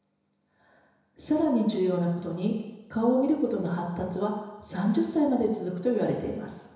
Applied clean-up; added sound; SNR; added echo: none; none; none; reverberation time 1.0 s.